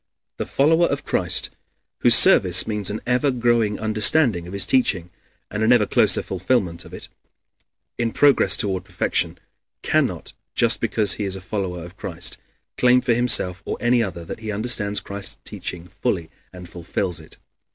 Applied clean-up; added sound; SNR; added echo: none; none; none; none.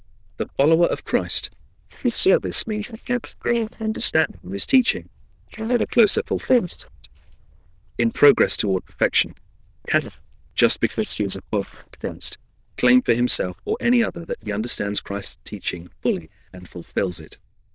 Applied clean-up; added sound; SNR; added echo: neural diffusion model UNIVERSE++.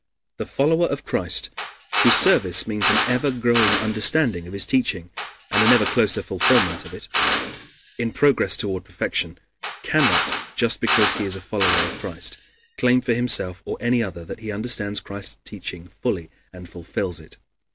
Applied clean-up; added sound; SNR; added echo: none; Drill; 1 dB; none.